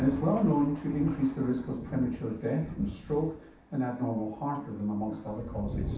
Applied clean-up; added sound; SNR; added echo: none; Thunder; 10 dB; reverberation time 0.7 s.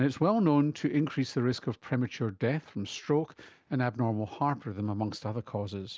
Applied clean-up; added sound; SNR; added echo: none; none; none; none.